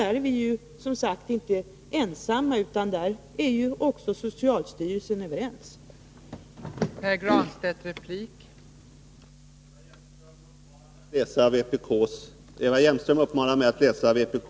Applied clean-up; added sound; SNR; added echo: none; none; none; none.